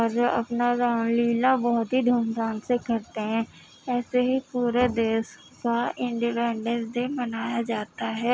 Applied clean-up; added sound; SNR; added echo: none; none; none; none.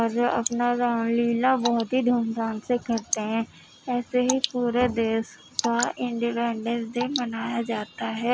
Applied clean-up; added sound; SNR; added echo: none; Drip / Water; 12 dB; none.